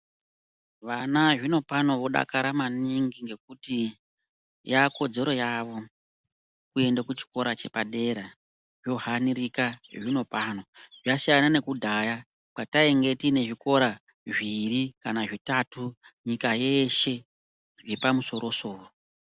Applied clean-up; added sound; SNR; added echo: none; none; none; none.